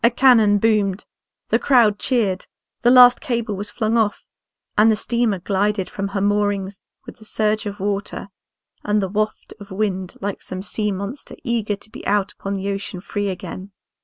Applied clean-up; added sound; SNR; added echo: none; none; none; none.